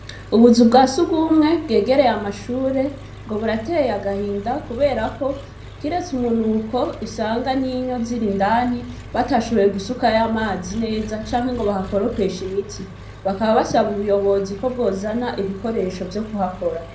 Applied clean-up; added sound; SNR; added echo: none; Engine; 16 dB; reverberation time 0.6 s.